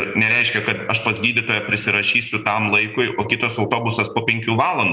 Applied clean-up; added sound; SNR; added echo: none; none; none; none.